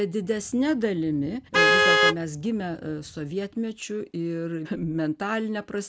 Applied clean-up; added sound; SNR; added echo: none; Vehicle horn, car horn, honking; -2 dB; none.